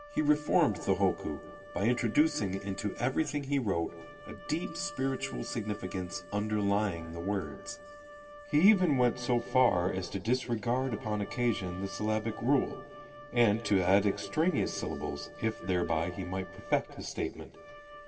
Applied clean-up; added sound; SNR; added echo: none; Wind instrument, woodwind instrument; 17 dB; reverberation time 1.7 s.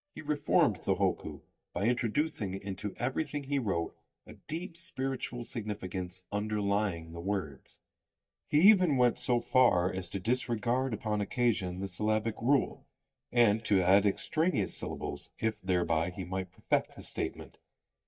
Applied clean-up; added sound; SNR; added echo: neural mask model DeepFilterNet 3.